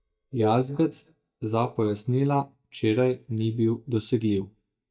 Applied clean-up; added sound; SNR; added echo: neural mask model DeepFilterNet 3.